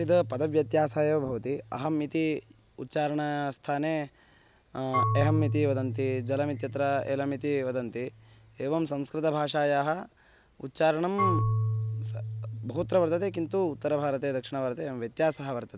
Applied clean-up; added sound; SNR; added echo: none; Marimba, xylophone / Wood; 6 dB; none.